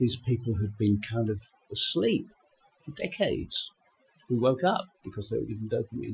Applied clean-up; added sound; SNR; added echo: classical method Wiener filter.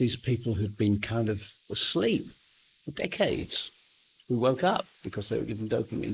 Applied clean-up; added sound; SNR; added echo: neural mask model Resemble Enhance denoiser.